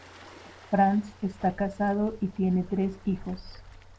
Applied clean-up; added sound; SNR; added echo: none; Waves, surf; 19 dB; none.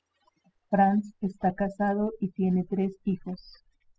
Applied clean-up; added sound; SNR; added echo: classical method spectral subtraction.